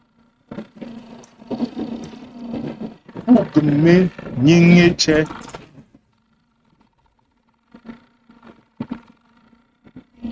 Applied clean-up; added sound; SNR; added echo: neural mask model RNNoise.